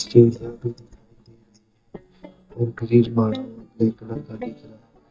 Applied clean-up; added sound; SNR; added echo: neural mask model DeepFilterNet 3.